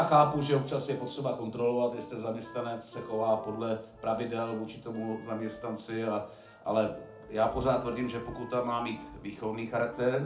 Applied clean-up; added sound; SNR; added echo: none; Wind instrument, woodwind instrument; 19 dB; reverberation time 0.4 s.